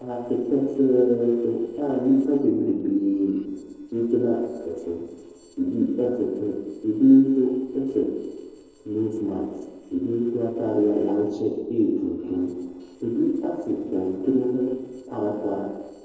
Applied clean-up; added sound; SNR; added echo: neural separator model SepFormer DNS4.